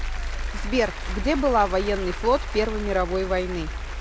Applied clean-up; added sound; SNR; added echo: none; Applause / Cheering; 14 dB; none.